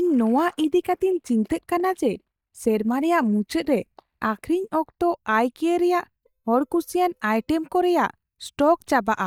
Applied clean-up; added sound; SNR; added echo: neural mask model DeepFilterNet 3.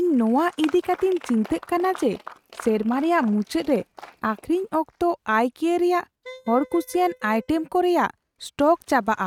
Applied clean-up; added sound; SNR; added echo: neural mask model RNNoise.